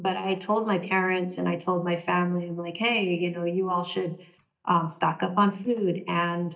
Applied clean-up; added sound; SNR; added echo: neural mask model DeepFilterNet 3.